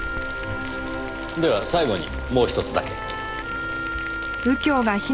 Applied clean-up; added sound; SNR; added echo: none; Wind instrument, woodwind instrument + Boiling; 6 dB; none.